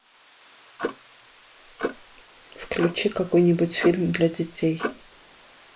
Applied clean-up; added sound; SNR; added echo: neural mask model Resemble Enhance denoiser.